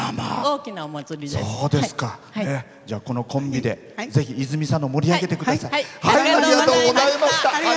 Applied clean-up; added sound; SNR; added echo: none; none; none; none.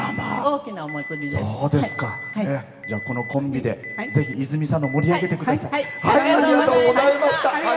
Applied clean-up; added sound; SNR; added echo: none; Alarm; 15 dB; reverberation time 2.4 s.